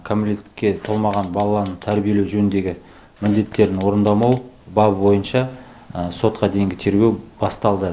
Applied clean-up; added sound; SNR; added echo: none; Fart; 18 dB; none.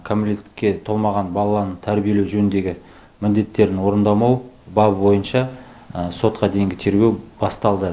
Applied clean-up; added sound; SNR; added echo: none; none; none; none.